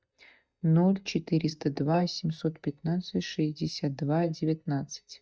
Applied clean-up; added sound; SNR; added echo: neural mask model DeepFilterNet 3.